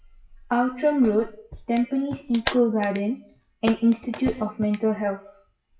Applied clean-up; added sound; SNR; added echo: classical method WPE with log-MMSE.